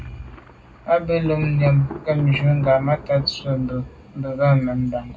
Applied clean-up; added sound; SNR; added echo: none; Thunder; 17 dB; reverberation time 0.3 s.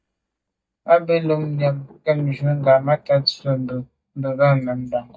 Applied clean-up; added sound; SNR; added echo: neural mask model DeepFilterNet 3.